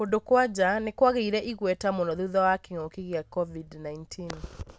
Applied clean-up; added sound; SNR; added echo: none; none; none; none.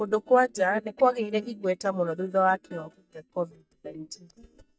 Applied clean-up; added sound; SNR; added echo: neural mask model DeepFilterNet 3.